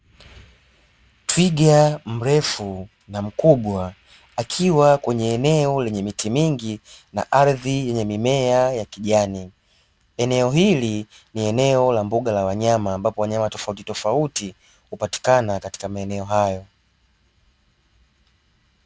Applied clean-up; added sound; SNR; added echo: none; none; none; none.